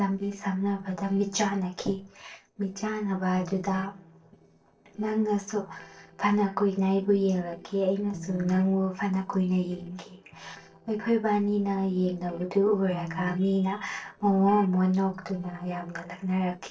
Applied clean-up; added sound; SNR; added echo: neural separator model SepFormer DNS4.